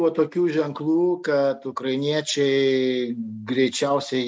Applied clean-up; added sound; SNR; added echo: none; none; none; none.